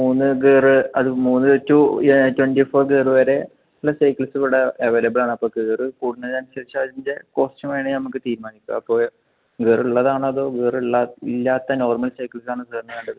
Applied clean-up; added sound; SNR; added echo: none; none; none; none.